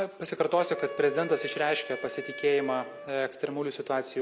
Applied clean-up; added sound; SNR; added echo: none; Wind instrument, woodwind instrument; 13 dB; none.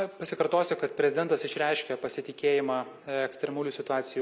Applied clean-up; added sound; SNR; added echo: none; none; none; none.